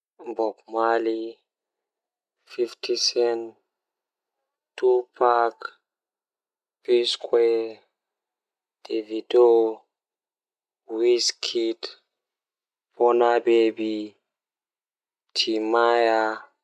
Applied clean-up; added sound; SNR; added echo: none; none; none; none.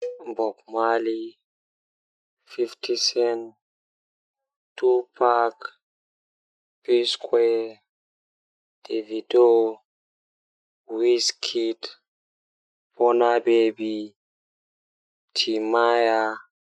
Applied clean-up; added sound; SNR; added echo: classical method Wiener filter.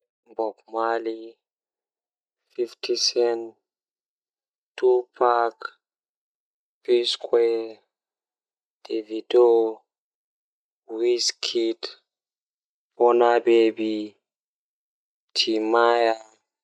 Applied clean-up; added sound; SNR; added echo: neural mask model DeepFilterNet 3.